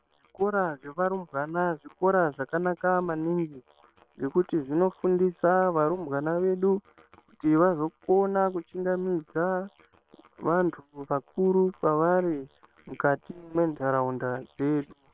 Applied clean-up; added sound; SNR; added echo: neural separator model SepFormer WHAM!.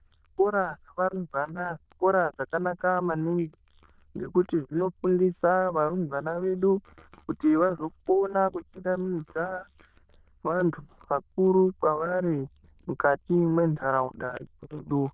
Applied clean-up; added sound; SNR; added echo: neural diffusion model UNIVERSE++.